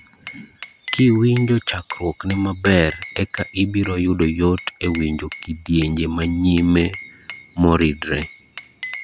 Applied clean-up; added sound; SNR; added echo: none; Glass; 11 dB; none.